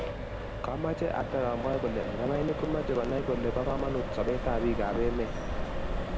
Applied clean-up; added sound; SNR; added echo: none; Accelerating, revving, vroom; 1 dB; none.